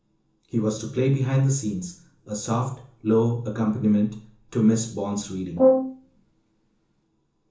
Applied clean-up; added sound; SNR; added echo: none; Brass instrument; -1 dB; reverberation time 0.7 s.